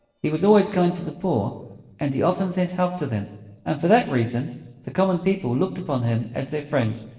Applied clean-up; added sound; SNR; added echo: neural separator model SepFormer DNS4.